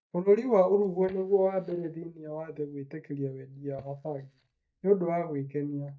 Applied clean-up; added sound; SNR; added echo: neural mask model DeepFilterNet 3.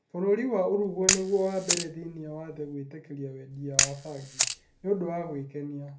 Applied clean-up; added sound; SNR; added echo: none; Camera; 0 dB; reverberation time 0.3 s.